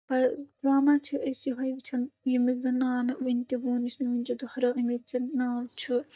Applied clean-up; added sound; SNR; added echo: neural mask model DeepFilterNet 3.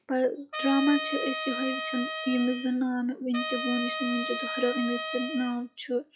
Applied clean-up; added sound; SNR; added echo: classical method log-MMSE.